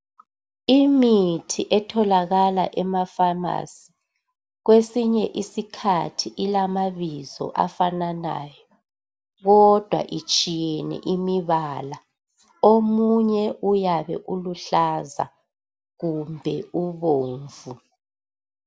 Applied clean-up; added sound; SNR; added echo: none; none; none; none.